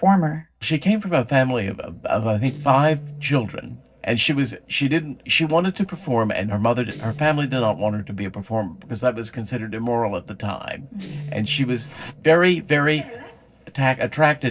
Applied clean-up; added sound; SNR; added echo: neural separator model SepFormer DNS4.